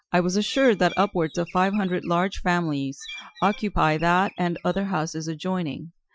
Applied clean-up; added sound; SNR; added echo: classical method Wiener filter.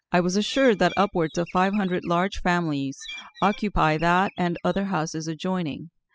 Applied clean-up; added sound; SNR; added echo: classical method spectral subtraction.